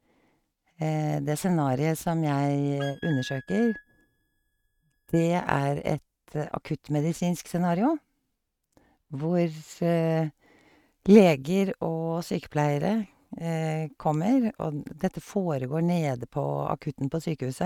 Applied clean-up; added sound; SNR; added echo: neural mask model RNNoise.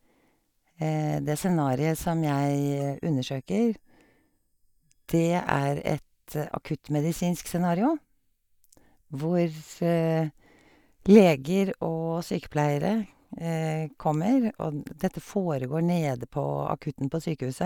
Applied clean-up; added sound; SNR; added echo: neural mask model DeepFilterNet 3.